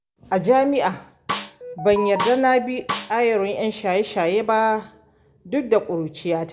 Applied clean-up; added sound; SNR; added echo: none; Snare drum; 8 dB; none.